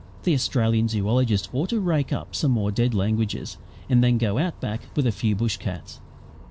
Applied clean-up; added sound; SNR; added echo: none; Bus; 19 dB; none.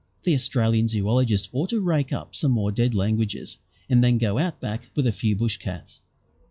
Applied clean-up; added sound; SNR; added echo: classical method log-MMSE.